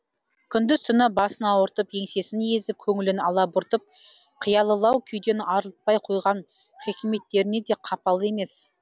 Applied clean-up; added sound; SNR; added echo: none; none; none; none.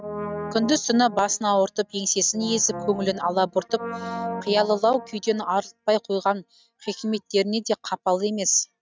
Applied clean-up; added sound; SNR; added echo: neural mask model RNNoise.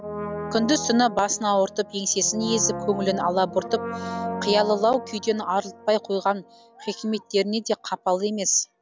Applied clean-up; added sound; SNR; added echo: none; Brass instrument; 10 dB; none.